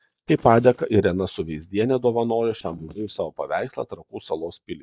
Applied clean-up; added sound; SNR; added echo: neural mask model DeepFilterNet 3.